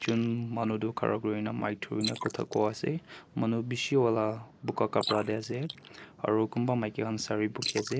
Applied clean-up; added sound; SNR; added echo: neural mask model Resemble Enhance denoiser.